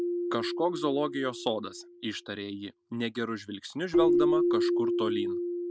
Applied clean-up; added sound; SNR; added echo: none; Keyboard (musical); -3 dB; none.